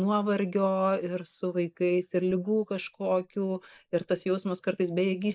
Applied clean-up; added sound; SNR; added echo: neural mask model Resemble Enhance denoiser.